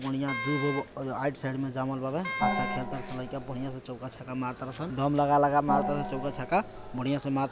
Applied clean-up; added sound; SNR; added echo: none; Wind instrument, woodwind instrument + Gong; 4 dB; none.